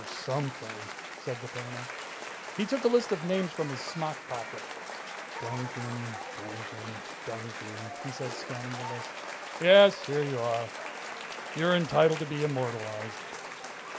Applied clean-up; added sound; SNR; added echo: none; Applause / Cheering; 9 dB; none.